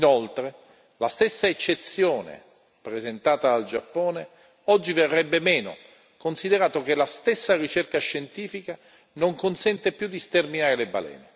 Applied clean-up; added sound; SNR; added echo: none; none; none; none.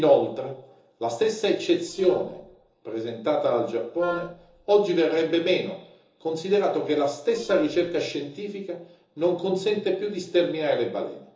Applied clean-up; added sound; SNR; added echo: neural separator model SepFormer DNS4.